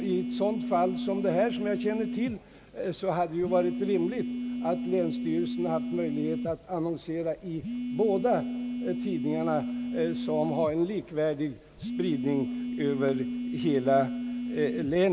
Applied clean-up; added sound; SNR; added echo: none; Telephone; 4 dB; none.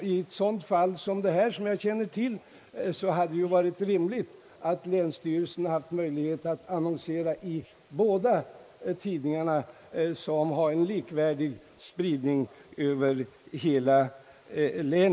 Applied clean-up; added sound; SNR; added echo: neural mask model Resemble Enhance denoiser.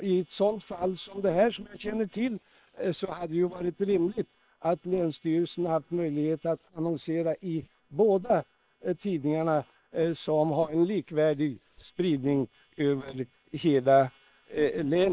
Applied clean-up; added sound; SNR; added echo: neural separator model SepFormer WHAM!.